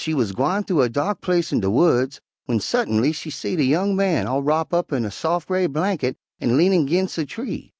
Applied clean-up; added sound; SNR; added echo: none; none; none; none.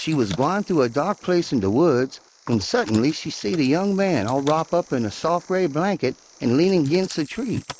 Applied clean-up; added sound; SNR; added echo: neural mask model Resemble Enhance denoiser.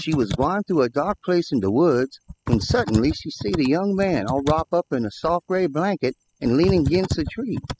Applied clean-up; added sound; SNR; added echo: classical method spectral subtraction.